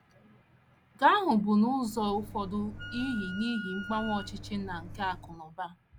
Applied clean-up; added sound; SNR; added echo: none; Wind instrument, woodwind instrument + Microwave oven; 11 dB; none.